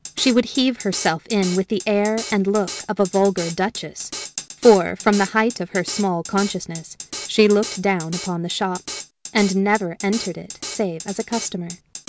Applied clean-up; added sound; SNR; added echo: none; Drum kit; 13 dB; none.